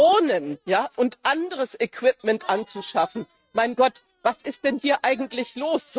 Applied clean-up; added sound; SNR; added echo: neural mask model RNNoise.